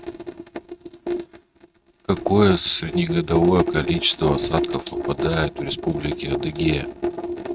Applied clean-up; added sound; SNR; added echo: neural mask model RNNoise.